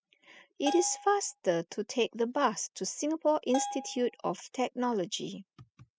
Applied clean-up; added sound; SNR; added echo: classical method spectral subtraction.